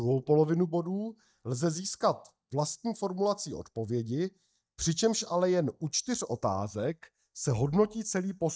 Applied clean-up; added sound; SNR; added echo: neural mask model DeepFilterNet 3.